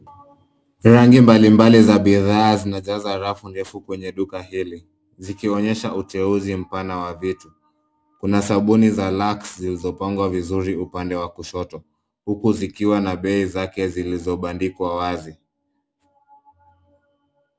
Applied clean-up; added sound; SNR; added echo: none; none; none; none.